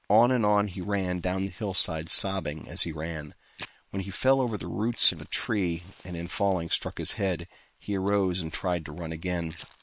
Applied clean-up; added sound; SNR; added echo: neural separator model SepFormer WHAM!.